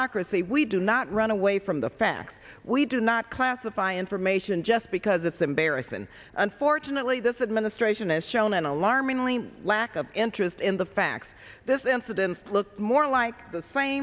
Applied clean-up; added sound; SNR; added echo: none; none; none; none.